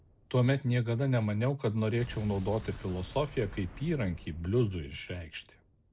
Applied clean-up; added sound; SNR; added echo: none; Explosion; 17 dB; none.